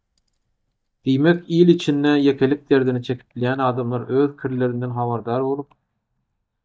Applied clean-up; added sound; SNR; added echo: neural mask model DeepFilterNet 3.